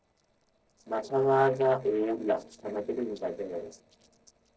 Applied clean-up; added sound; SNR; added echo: neural separator model SepFormer DNS4.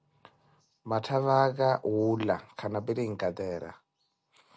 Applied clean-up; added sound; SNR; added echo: none; none; none; none.